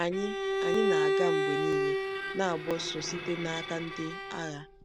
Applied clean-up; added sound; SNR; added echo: none; Bowed string instrument; -3 dB; none.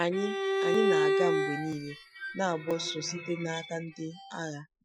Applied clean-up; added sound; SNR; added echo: classical method Wiener filter.